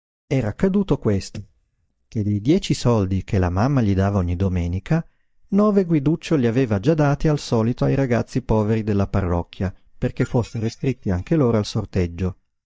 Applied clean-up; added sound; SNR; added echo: neural mask model DeepFilterNet 3.